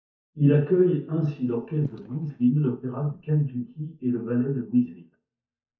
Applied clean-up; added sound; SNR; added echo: neural mask model DeepFilterNet 3.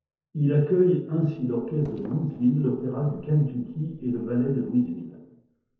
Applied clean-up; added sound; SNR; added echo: neural separator model SepFormer DNS4.